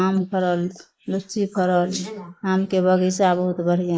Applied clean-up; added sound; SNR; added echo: neural mask model Resemble Enhance denoiser.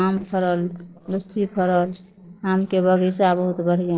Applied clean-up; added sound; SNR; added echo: neural separator model SepFormer DNS4.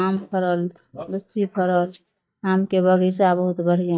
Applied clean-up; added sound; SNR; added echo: neural mask model DeepFilterNet 3.